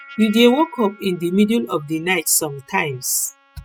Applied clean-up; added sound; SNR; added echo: classical method spectral subtraction.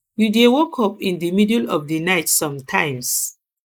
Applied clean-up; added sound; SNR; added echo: neural mask model Resemble Enhance denoiser.